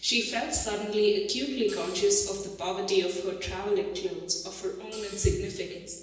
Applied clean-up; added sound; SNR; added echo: none; Hi-hat; 16 dB; reverberation time 1.0 s.